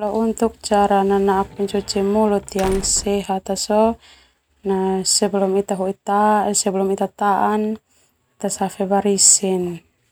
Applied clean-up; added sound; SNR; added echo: none; Squeak / Slam / Wood; 14 dB; none.